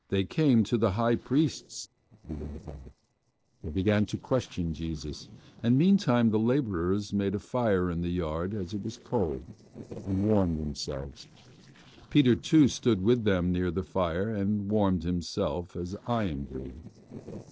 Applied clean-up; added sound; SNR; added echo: neural separator model SepFormer DNS4.